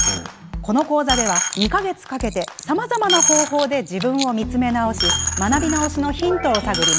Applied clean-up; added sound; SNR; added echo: none; Coin (dropping); 3 dB; none.